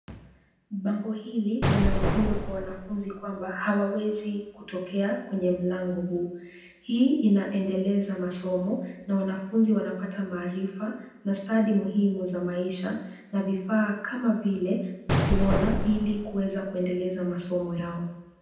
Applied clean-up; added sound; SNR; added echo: none; Explosion; 1 dB; reverberation time 0.9 s.